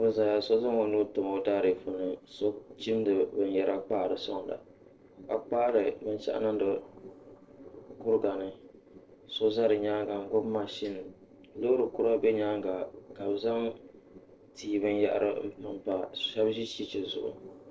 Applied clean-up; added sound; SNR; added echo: neural separator model SepFormer DNS4.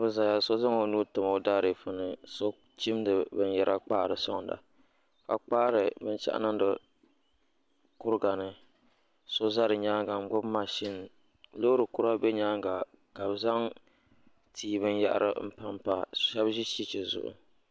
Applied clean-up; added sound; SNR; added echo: none; none; none; none.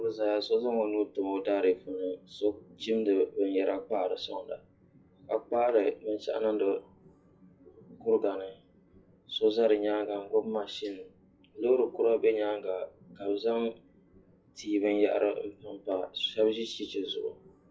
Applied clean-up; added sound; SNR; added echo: classical method WPE with log-MMSE.